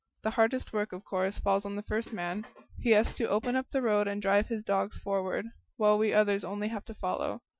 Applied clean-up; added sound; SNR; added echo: classical method Wiener filter.